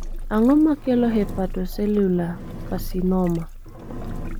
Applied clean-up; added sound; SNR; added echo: none; Engine; 8 dB; none.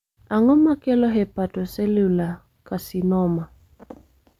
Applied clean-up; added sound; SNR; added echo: none; none; none; none.